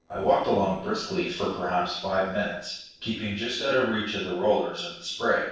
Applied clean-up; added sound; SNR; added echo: neural separator model SepFormer DNS4.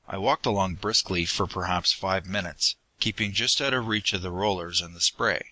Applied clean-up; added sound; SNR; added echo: none; none; none; none.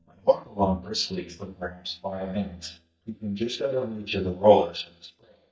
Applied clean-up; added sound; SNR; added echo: neural mask model DeepFilterNet 3.